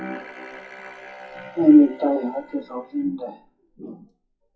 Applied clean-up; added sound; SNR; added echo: classical method WPE with log-MMSE.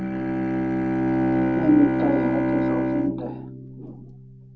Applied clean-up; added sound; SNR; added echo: none; Bowed string instrument; -3 dB; reverberation time 0.4 s.